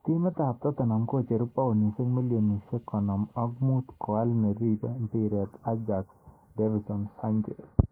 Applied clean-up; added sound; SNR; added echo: neural mask model Resemble Enhance denoiser.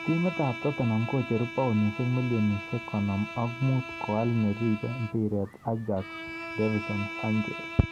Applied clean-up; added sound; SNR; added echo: none; Bowed string instrument; 11 dB; none.